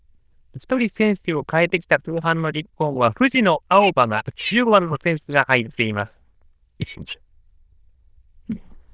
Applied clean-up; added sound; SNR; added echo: neural diffusion model UNIVERSE++.